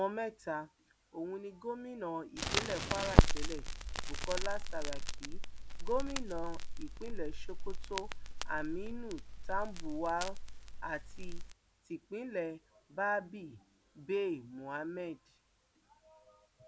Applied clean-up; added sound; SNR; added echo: none; Crackle; -4 dB; none.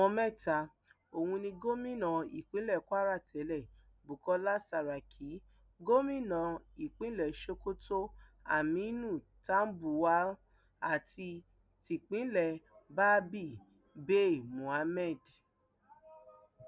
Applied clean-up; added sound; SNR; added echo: none; none; none; none.